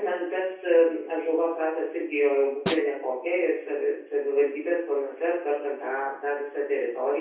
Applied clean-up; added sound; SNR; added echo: none; Snare drum; 11 dB; reverberation time 0.6 s.